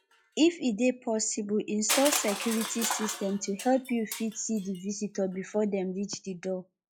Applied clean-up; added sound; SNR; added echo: classical method log-MMSE.